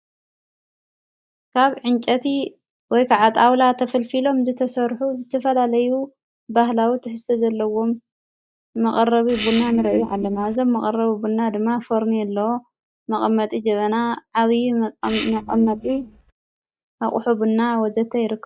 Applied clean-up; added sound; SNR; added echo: neural mask model DeepFilterNet 3.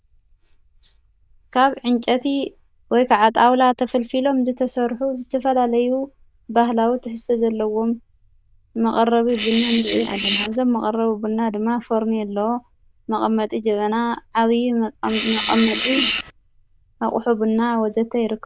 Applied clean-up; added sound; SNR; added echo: neural diffusion model UNIVERSE++.